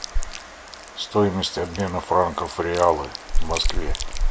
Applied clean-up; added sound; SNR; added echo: none; Chewing, mastication; 0 dB; none.